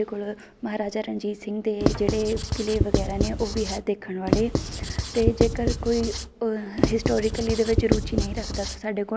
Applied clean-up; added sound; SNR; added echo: none; Writing; -1 dB; none.